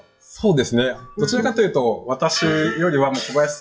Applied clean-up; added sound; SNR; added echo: classical method WPE with log-MMSE.